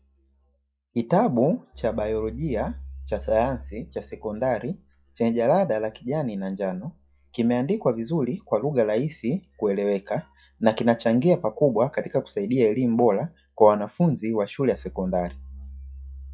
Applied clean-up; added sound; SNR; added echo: classical method log-MMSE.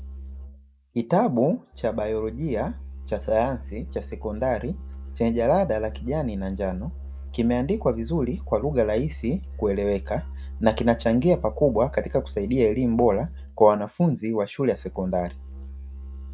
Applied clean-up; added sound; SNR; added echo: none; Musical instrument; 12 dB; none.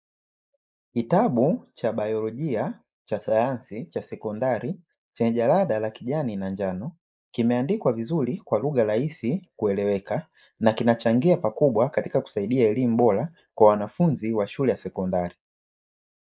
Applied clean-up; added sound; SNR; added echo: neural mask model Resemble Enhance denoiser.